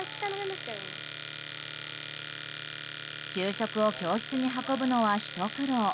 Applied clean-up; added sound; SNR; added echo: none; Domestic sounds, home sounds; 7 dB; none.